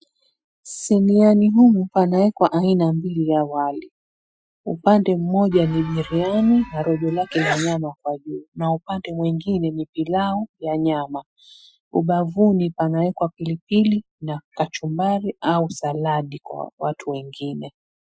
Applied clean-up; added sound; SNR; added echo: classical method Wiener filter.